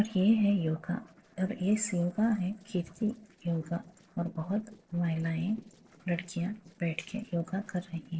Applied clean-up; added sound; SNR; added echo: neural separator model SepFormer DNS4.